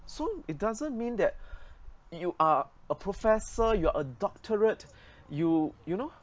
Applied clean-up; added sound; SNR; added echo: none; Gull, seagull; 13 dB; none.